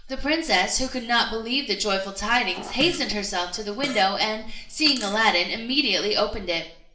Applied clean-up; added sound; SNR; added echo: none; Fart; 14 dB; reverberation time 0.5 s.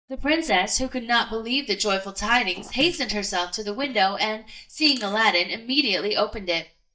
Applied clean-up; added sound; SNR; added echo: neural mask model DeepFilterNet 3.